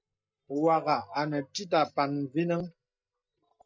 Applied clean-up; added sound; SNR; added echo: neural mask model DeepFilterNet 3.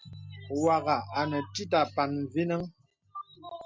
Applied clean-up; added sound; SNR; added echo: none; none; none; none.